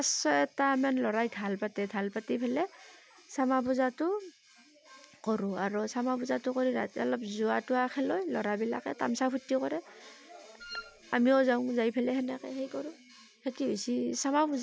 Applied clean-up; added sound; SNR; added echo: none; Wind instrument, woodwind instrument; 14 dB; none.